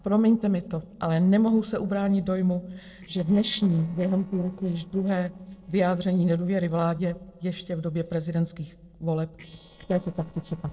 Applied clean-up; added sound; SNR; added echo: neural separator model SepFormer DNS4.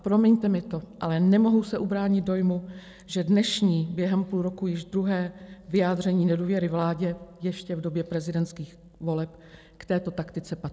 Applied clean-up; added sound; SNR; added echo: none; none; none; none.